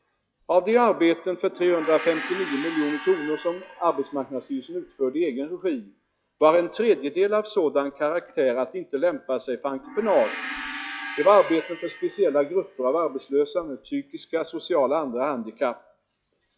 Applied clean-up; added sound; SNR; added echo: classical method log-MMSE.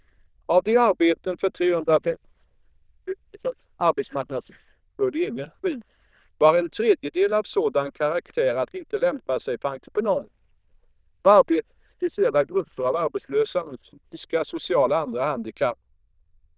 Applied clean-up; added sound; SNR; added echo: neural diffusion model UNIVERSE++.